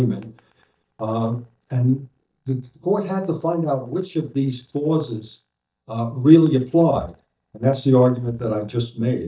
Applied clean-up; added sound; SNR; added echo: neural mask model DeepFilterNet 3.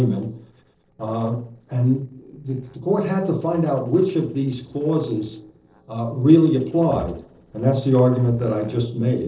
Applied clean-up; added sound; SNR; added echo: neural separator model SepFormer DNS4.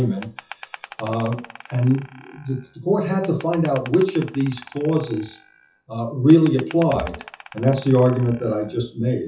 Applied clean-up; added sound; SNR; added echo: classical method WPE with log-MMSE.